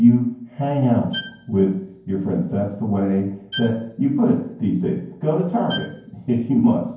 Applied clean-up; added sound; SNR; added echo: none; Bowed string instrument; 14 dB; reverberation time 0.9 s.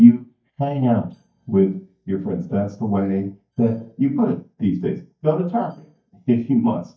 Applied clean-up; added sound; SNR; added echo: neural mask model DeepFilterNet 3.